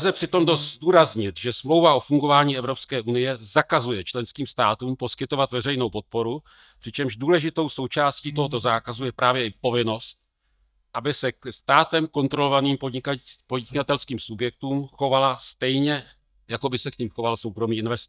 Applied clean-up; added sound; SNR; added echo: neural mask model DeepFilterNet 3.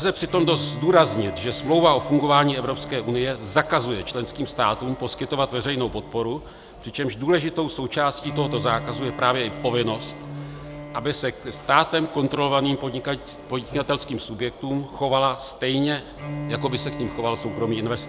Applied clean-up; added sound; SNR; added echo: none; Bowed string instrument; 13 dB; none.